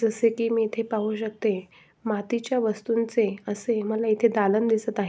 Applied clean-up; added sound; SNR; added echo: none; none; none; none.